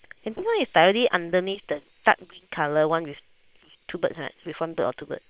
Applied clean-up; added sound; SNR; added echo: neural separator model SepFormer WHAM!.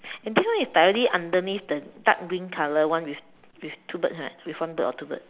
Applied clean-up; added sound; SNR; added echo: none; none; none; none.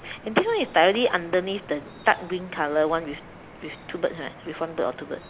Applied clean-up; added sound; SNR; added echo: none; Drip; 19 dB; none.